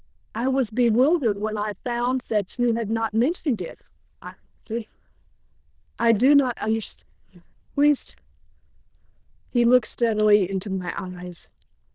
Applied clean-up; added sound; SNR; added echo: neural diffusion model UNIVERSE++.